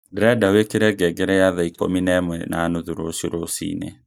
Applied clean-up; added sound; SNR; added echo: neural mask model DeepFilterNet 3.